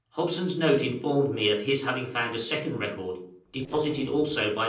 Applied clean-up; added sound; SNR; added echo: neural separator model SepFormer DNS4.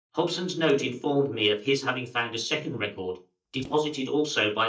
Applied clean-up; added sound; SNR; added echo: neural mask model DeepFilterNet 3.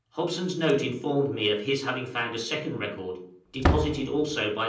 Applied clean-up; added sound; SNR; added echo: none; Slam; 6 dB; reverberation time 0.6 s.